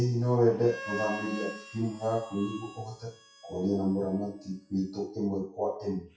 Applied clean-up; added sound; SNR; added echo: classical method WPE with log-MMSE.